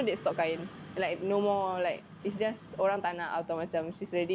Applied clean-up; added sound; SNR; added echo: none; none; none; none.